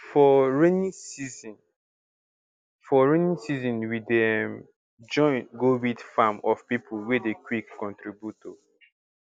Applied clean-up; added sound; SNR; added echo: none; none; none; none.